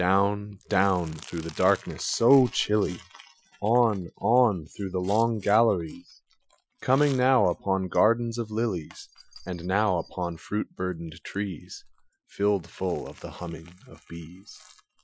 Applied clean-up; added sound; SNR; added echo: classical method Wiener filter.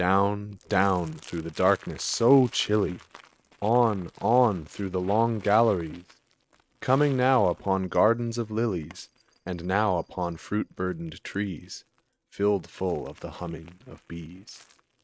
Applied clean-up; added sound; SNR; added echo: neural mask model RNNoise.